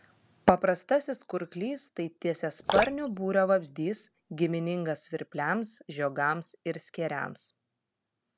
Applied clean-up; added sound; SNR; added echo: none; Drip; 5 dB; none.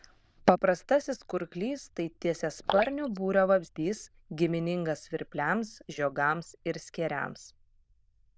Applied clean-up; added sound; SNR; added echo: neural diffusion model UNIVERSE++.